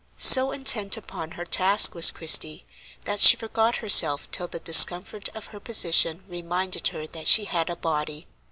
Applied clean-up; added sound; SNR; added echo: none; none; none; none.